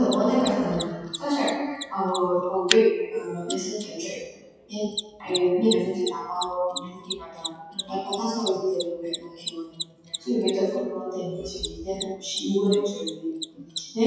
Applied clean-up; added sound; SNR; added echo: classical method WPE with log-MMSE.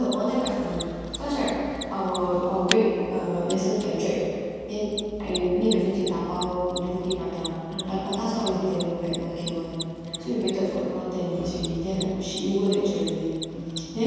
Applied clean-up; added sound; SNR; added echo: none; Mechanisms; 13 dB; reverberation time 2.1 s.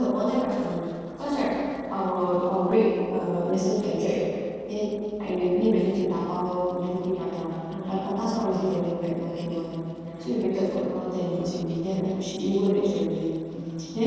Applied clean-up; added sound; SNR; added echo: neural separator model SepFormer DNS4.